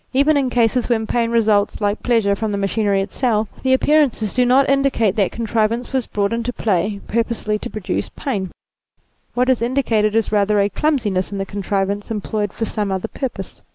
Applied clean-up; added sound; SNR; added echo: none; none; none; none.